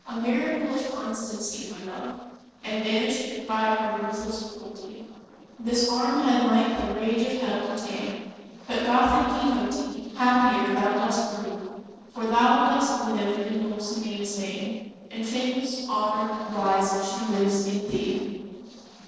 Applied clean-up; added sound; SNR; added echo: neural separator model SepFormer DNS4.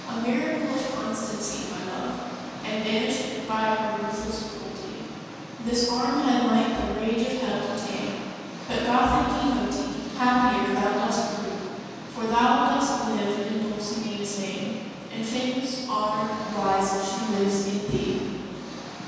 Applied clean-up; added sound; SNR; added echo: none; Engine; 12 dB; reverberation time 2.1 s.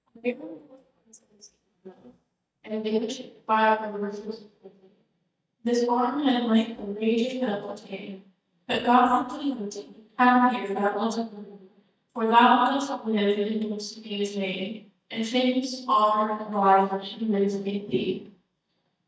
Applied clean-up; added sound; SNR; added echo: neural mask model DeepFilterNet 3.